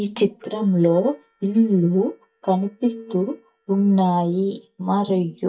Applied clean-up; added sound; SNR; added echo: neural mask model DeepFilterNet 3.